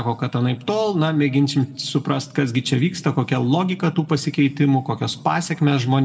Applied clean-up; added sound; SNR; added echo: none; none; none; reverberation time 0.9 s.